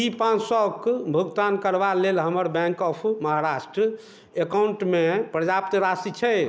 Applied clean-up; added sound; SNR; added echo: none; none; none; none.